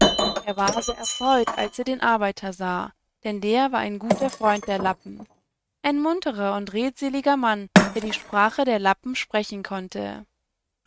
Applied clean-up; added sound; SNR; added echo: neural mask model RNNoise.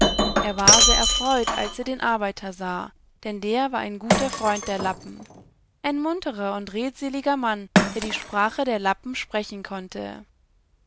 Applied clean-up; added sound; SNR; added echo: none; Shatter; -1 dB; none.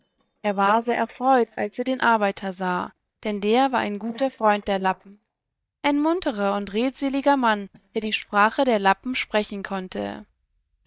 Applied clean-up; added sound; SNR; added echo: neural mask model DeepFilterNet 3.